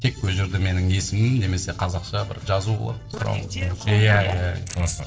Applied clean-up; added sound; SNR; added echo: neural separator model SepFormer DNS4.